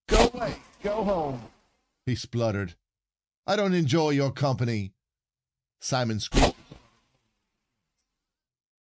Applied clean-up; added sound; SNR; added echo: neural mask model RNNoise.